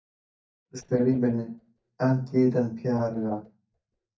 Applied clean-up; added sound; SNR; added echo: neural mask model DeepFilterNet 3.